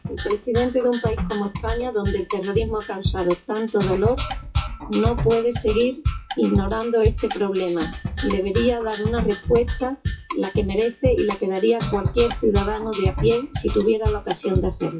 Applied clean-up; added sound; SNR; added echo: classical method WPE with log-MMSE.